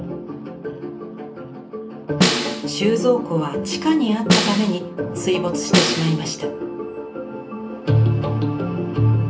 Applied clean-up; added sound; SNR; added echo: none; Snare drum; 0 dB; reverberation time 0.3 s.